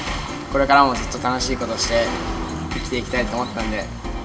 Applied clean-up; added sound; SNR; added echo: none; Car passing by; 13 dB; reverberation time 1.3 s.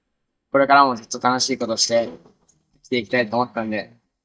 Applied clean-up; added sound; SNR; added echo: neural mask model DeepFilterNet 3.